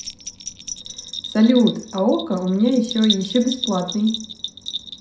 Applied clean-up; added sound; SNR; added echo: none; Bell; 10 dB; reverberation time 0.5 s.